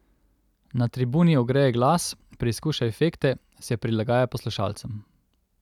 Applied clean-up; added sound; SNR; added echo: none; none; none; none.